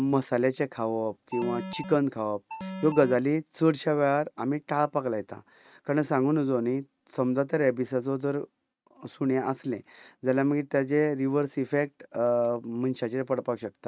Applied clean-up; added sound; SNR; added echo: neural mask model RNNoise.